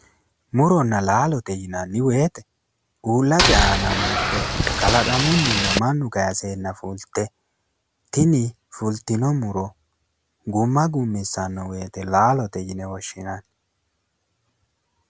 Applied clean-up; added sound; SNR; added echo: none; Boat, Water vehicle; -3 dB; none.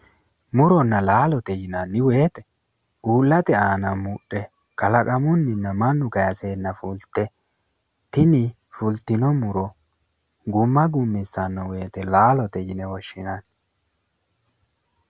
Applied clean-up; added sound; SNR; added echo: none; none; none; none.